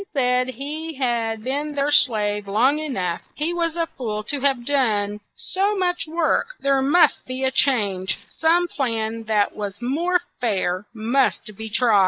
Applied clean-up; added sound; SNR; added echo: neural mask model DeepFilterNet 3.